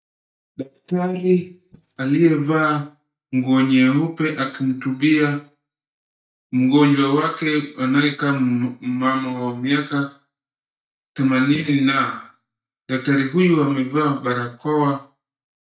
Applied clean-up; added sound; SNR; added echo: neural mask model DeepFilterNet 3.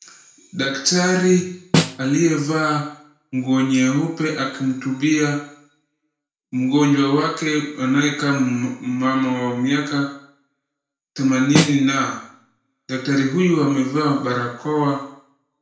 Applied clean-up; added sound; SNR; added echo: none; Snare drum; 2 dB; reverberation time 0.5 s.